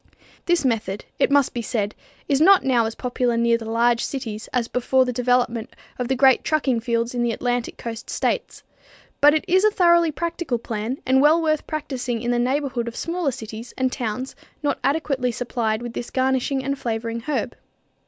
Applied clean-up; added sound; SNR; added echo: none; none; none; none.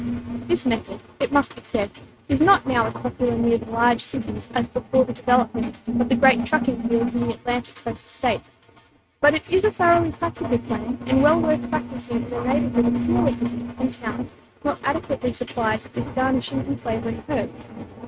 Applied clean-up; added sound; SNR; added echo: neural mask model RNNoise.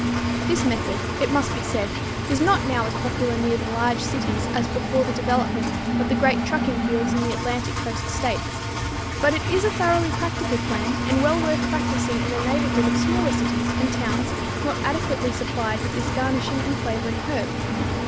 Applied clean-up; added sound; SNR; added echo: none; Engine; -2 dB; none.